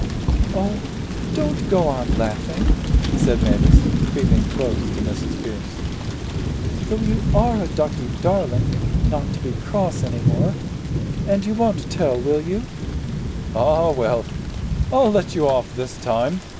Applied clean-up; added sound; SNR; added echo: none; Thunder / Rain; -2 dB; none.